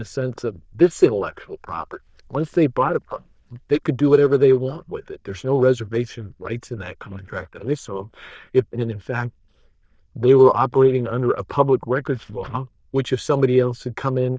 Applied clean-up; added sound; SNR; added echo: neural diffusion model UNIVERSE++.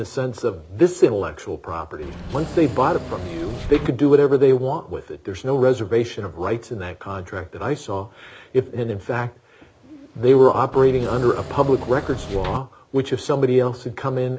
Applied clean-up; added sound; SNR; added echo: none; Engine / Mechanisms; 11 dB; none.